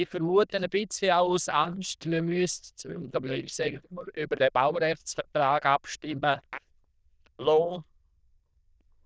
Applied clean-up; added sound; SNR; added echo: neural diffusion model UNIVERSE++.